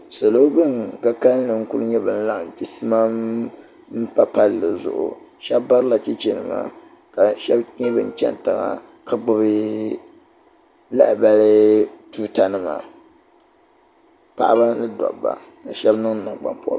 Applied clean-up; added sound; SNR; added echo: none; Plucked string instrument; 18 dB; none.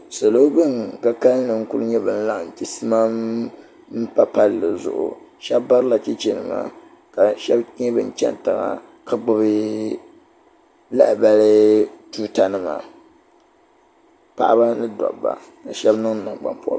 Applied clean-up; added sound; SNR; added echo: none; none; none; none.